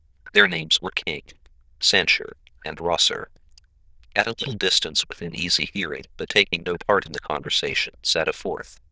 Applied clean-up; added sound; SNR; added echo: neural diffusion model UNIVERSE++.